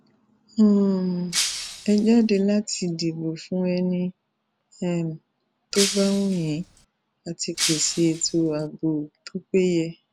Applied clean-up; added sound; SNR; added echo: none; Shatter; 6 dB; none.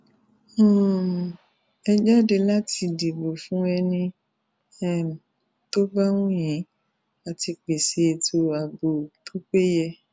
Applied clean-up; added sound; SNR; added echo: none; none; none; none.